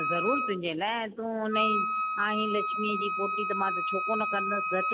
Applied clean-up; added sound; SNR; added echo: none; Wind instrument, woodwind instrument; -1 dB; none.